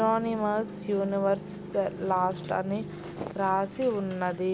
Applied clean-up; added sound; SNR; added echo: none; none; none; none.